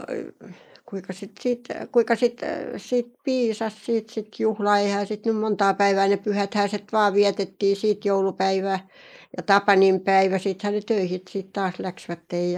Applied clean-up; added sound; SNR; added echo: neural mask model Resemble Enhance denoiser.